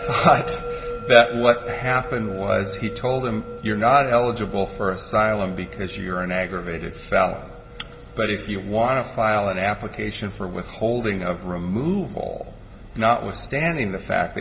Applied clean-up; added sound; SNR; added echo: none; Musical instrument; 15 dB; reverberation time 1.0 s.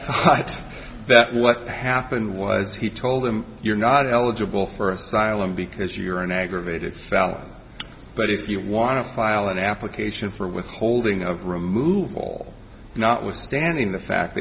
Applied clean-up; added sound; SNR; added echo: none; none; none; none.